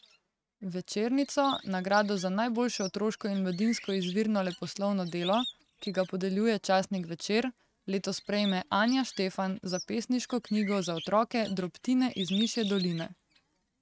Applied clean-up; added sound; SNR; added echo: neural mask model RNNoise.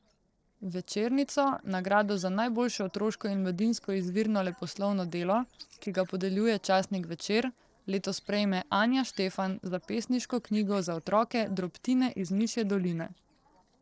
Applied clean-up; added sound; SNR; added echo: neural separator model SepFormer DNS4.